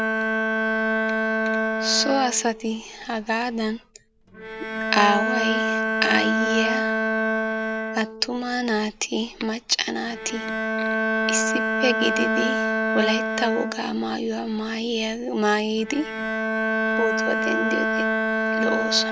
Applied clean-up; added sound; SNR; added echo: none; Bowed string instrument; -1 dB; none.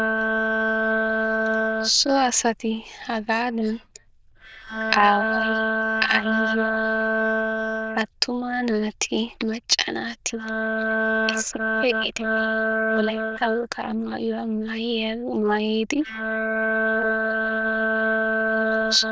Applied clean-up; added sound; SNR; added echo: neural diffusion model UNIVERSE++.